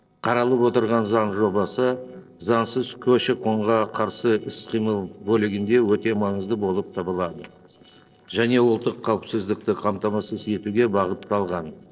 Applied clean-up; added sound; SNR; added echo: neural separator model SepFormer DNS4.